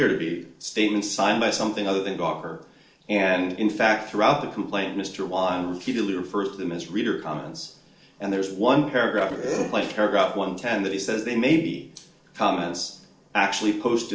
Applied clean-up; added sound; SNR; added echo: neural separator model SepFormer DNS4.